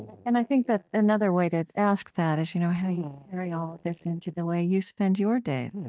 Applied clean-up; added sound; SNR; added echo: neural mask model DeepFilterNet 3.